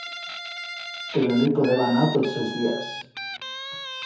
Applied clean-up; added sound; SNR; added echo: none; Guitar; 9 dB; reverberation time 0.6 s.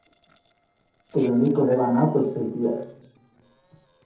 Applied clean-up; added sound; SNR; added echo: neural separator model SepFormer DNS4.